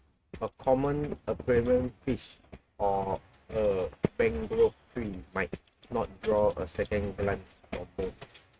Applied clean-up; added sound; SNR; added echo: neural mask model RNNoise.